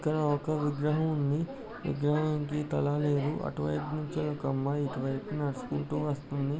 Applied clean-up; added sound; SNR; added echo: none; Subway, metro, underground; 13 dB; none.